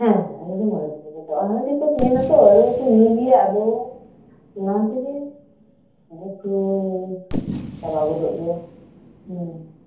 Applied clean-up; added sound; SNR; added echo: none; Fireworks; 14 dB; reverberation time 0.6 s.